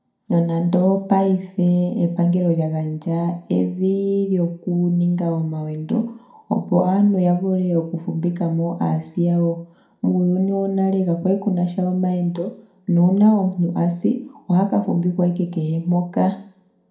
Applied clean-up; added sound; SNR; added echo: none; none; none; reverberation time 0.4 s.